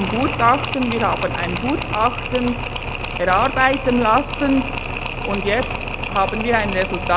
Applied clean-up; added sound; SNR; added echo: none; Mechanisms; 5 dB; none.